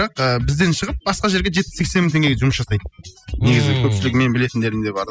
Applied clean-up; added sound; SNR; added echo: classical method spectral subtraction.